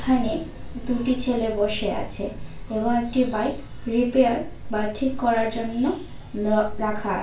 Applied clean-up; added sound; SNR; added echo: none; none; none; reverberation time 0.3 s.